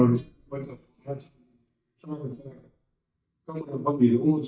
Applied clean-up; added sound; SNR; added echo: neural mask model DeepFilterNet 3.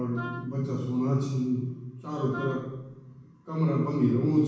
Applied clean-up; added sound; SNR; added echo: none; Wind instrument, woodwind instrument; 15 dB; reverberation time 1.2 s.